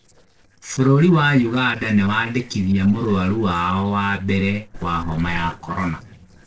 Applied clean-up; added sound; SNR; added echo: neural separator model SepFormer DNS4.